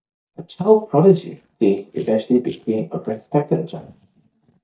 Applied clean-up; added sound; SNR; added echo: neural mask model DeepFilterNet 3.